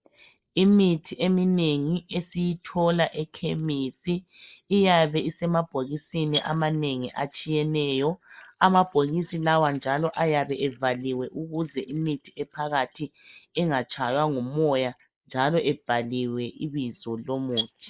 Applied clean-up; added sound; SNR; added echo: neural mask model Resemble Enhance denoiser.